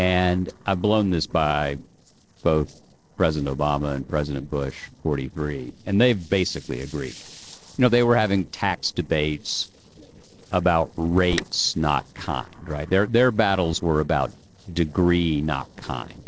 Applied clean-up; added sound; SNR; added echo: neural separator model SepFormer DNS4.